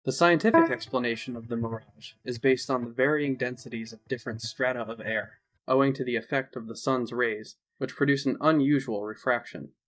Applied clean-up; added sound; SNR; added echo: neural mask model DeepFilterNet 3.